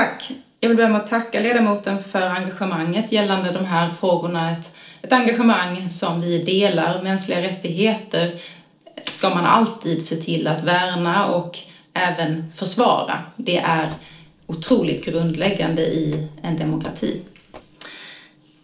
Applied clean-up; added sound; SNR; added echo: neural separator model SepFormer DNS4.